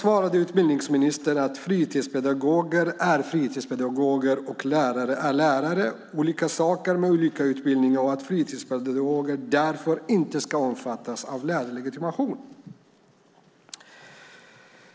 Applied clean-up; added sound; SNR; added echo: none; none; none; none.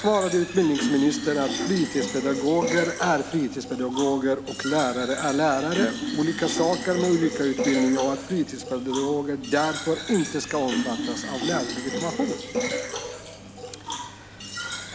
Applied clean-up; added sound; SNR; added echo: none; Fill (with liquid); 6 dB; none.